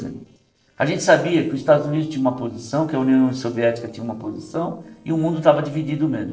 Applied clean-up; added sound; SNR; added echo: neural separator model SepFormer DNS4.